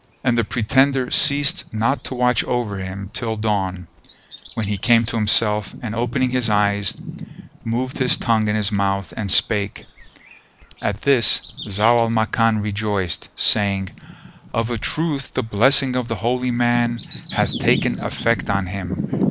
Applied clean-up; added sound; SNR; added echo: none; Bird vocalization, bird call, bird song; 11 dB; none.